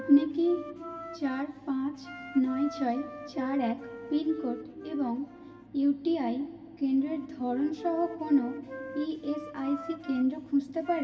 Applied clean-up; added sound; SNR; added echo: none; Wind instrument, woodwind instrument; 14 dB; reverberation time 1.7 s.